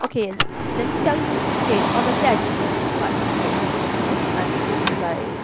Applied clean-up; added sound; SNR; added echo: none; Mechanical fan; -5 dB; none.